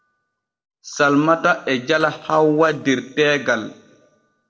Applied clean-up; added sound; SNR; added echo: neural separator model SepFormer DNS4.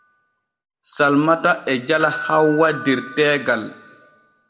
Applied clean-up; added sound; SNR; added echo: none; Door / Bell; 15 dB; reverberation time 1.3 s.